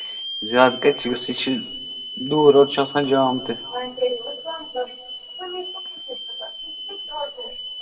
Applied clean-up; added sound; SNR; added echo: none; Hiss / Alarm; 11 dB; reverberation time 1.5 s.